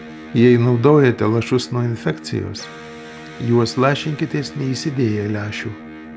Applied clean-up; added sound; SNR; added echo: none; Electric guitar; 16 dB; none.